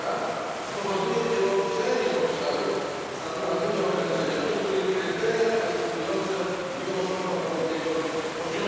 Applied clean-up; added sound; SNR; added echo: none; Water; 8 dB; reverberation time 2.1 s.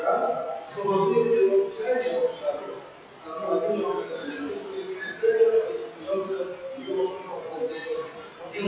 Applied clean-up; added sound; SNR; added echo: classical method WPE with log-MMSE.